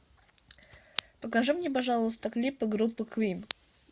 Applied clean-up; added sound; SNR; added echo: none; none; none; none.